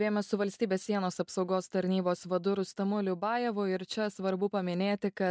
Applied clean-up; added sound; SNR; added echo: none; none; none; none.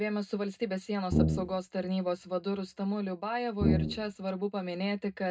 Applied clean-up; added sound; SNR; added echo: none; Brass instrument; -5 dB; reverberation time 0.2 s.